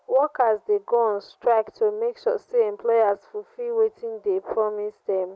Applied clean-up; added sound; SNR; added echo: none; none; none; none.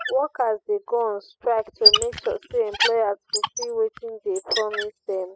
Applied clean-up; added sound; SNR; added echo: classical method spectral subtraction.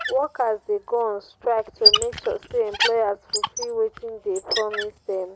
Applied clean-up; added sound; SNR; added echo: none; Squeak; 1 dB; none.